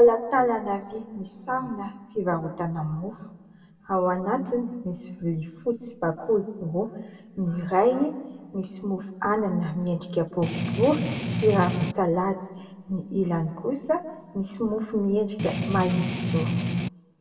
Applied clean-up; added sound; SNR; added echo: none; Strum; 1 dB; reverberation time 1.2 s.